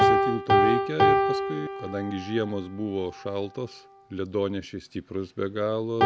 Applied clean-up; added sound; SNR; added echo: none; Piano; -4 dB; none.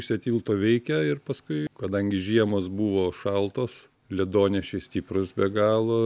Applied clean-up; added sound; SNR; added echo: none; none; none; none.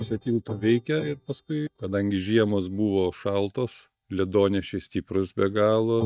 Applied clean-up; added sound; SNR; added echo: neural mask model DeepFilterNet 3.